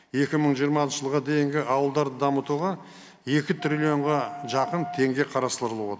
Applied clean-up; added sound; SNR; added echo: none; Wind instrument, woodwind instrument; 13 dB; none.